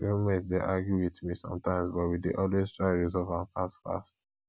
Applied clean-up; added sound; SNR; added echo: none; none; none; none.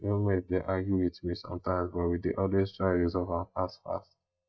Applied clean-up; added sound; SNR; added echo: neural mask model DeepFilterNet 3.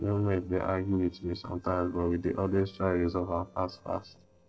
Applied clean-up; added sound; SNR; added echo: neural separator model SepFormer DNS4.